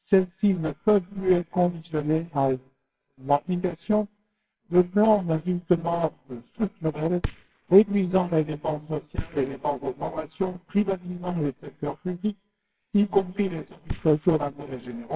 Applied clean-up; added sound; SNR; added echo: neural separator model SepFormer WHAMR!.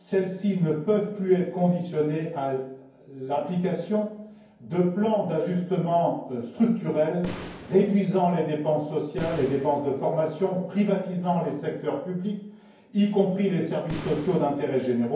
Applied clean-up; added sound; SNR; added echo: none; Boom; 14 dB; reverberation time 0.9 s.